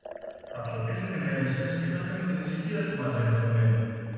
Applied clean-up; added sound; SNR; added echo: none; Liquid; 19 dB; reverberation time 2.1 s.